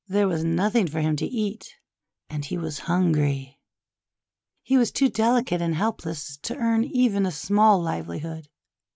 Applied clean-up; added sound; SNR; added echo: neural mask model Resemble Enhance denoiser.